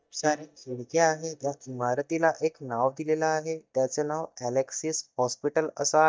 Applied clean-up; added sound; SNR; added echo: neural mask model DeepFilterNet 3.